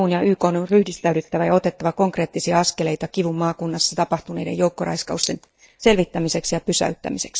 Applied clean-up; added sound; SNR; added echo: neural mask model DeepFilterNet 3.